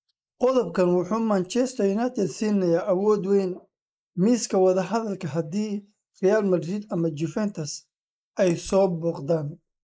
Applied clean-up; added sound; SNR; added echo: neural mask model Resemble Enhance denoiser.